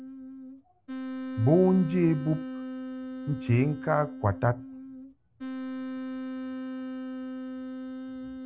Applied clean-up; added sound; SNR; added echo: none; Wind instrument, woodwind instrument; 7 dB; none.